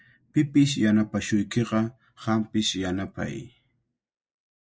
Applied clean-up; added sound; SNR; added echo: neural mask model Resemble Enhance denoiser.